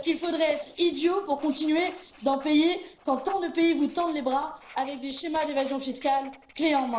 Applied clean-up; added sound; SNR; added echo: neural separator model SepFormer DNS4.